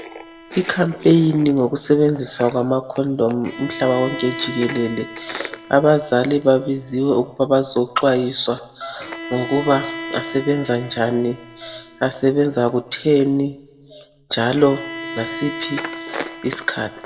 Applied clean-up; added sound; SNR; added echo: none; Bowed string instrument; 15 dB; reverberation time 1.2 s.